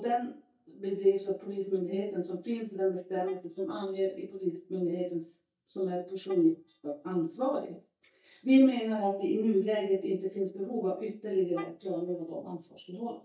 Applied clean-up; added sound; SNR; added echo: neural mask model DeepFilterNet 3.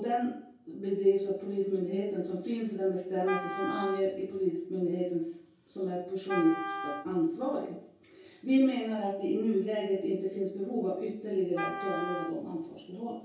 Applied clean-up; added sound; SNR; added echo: none; Wind instrument, woodwind instrument; 8 dB; reverberation time 0.6 s.